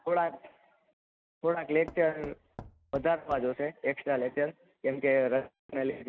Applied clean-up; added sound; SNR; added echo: none; Knock / Wood; 18 dB; none.